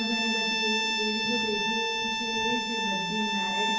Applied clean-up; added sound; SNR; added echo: none; Bowed string instrument; -4 dB; reverberation time 1.0 s.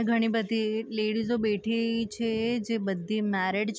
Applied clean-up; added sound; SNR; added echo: none; none; none; none.